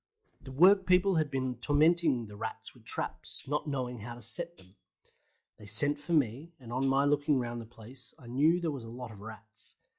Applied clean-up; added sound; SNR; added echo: classical method log-MMSE.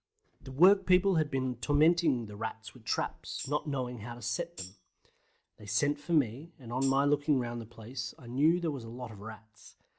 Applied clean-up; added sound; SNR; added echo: none; Tambourine; 18 dB; none.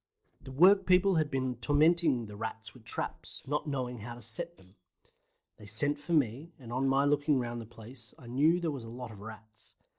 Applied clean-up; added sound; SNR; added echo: neural separator model SepFormer DNS4.